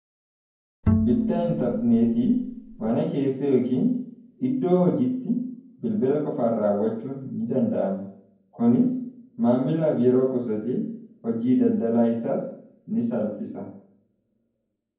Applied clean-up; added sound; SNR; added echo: none; Bowed string instrument; 2 dB; reverberation time 0.9 s.